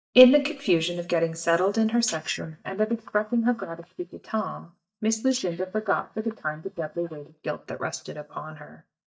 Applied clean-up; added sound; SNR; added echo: neural mask model DeepFilterNet 3.